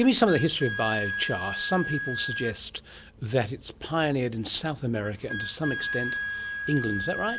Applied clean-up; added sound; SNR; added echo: none; Wind instrument, woodwind instrument; 6 dB; none.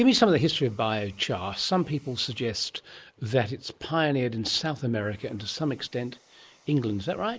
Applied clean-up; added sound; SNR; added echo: neural mask model Resemble Enhance denoiser.